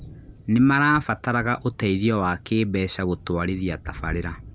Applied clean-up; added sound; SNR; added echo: none; Thunder; 17 dB; none.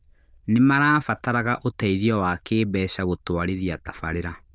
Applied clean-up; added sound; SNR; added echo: neural diffusion model UNIVERSE++.